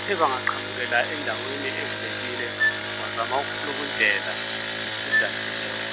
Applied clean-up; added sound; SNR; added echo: none; Wind instrument, woodwind instrument + Engine; -1 dB; none.